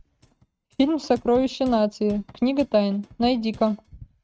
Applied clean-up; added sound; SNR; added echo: neural mask model RNNoise.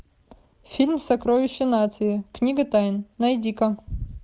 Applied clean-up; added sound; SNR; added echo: none; none; none; none.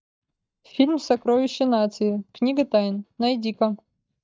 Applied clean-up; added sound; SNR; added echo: neural mask model DeepFilterNet 3.